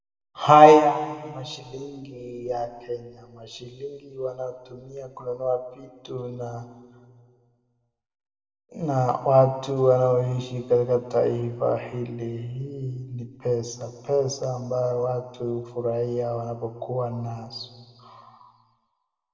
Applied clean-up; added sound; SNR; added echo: none; none; none; reverberation time 1.6 s.